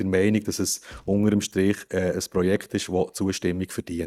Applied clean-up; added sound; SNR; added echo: neural mask model DeepFilterNet 3.